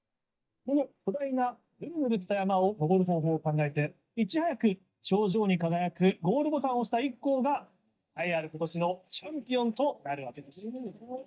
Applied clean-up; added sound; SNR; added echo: neural mask model DeepFilterNet 3.